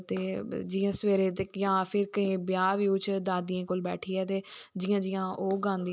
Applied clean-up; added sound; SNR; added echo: none; none; none; none.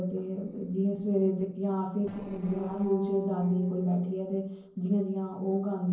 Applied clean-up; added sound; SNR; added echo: neural separator model SepFormer DNS4.